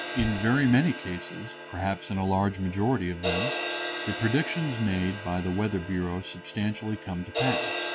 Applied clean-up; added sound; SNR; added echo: none; Crash cymbal; 7 dB; none.